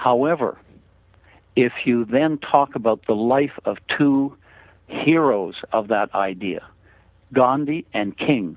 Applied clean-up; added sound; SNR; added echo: none; none; none; none.